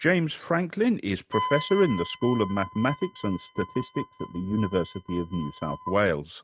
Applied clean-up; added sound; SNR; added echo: neural mask model RNNoise.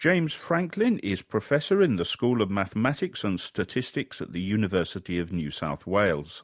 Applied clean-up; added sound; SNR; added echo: none; none; none; none.